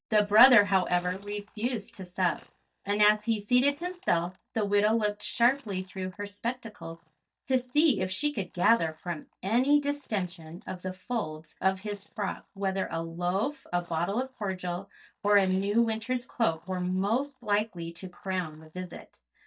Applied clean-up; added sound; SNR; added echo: neural mask model DeepFilterNet 3.